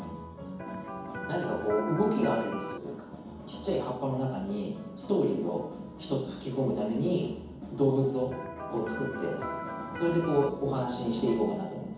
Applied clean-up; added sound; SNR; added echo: none; Electric guitar; 8 dB; reverberation time 1.2 s.